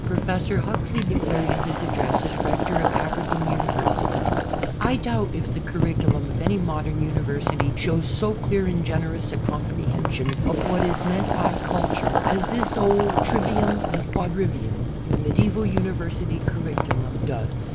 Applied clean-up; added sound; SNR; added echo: none; Boiling; -3 dB; none.